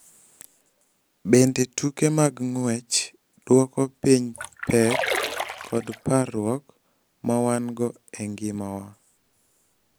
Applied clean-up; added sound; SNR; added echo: none; Splash, splatter; 5 dB; none.